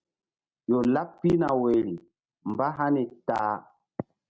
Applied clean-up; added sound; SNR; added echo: none; none; none; none.